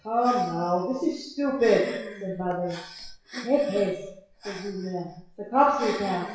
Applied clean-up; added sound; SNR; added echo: classical method WPE with log-MMSE.